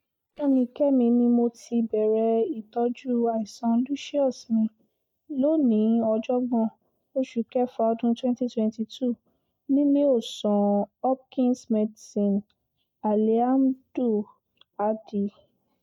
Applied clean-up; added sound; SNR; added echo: neural mask model DeepFilterNet 3.